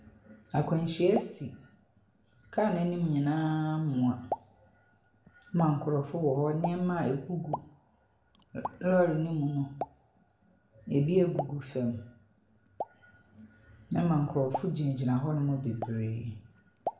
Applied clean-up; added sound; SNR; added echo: none; Explosion; 13 dB; reverberation time 0.5 s.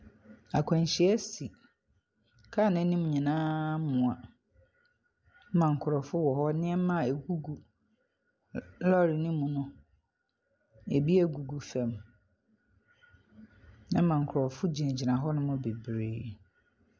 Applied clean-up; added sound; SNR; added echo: none; none; none; none.